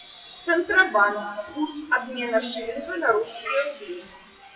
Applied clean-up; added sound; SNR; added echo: classical method WPE with log-MMSE.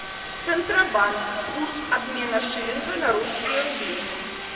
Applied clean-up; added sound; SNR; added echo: none; Subway, metro, underground; 8 dB; reverberation time 2.3 s.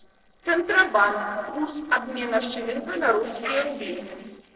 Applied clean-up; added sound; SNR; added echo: neural separator model SepFormer DNS4.